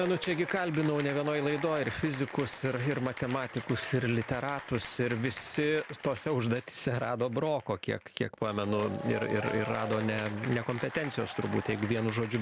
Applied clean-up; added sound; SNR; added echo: none; Applause / Cheering; 12 dB; none.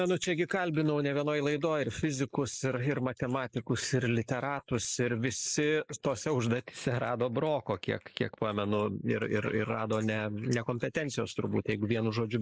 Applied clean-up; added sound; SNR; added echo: neural mask model Resemble Enhance denoiser.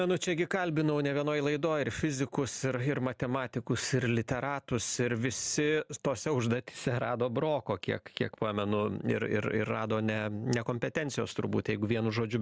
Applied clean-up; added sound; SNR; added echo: none; none; none; none.